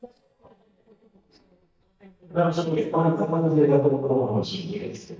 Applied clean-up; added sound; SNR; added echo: neural mask model DeepFilterNet 3.